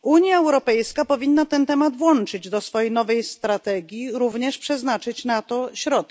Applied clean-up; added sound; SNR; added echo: none; none; none; none.